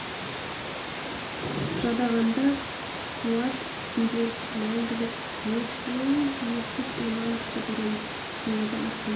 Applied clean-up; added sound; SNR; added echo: none; Water; 4 dB; reverberation time 0.4 s.